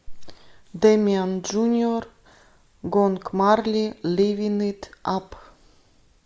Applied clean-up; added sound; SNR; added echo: none; none; none; none.